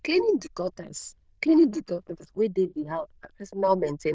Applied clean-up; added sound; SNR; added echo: neural diffusion model UNIVERSE++.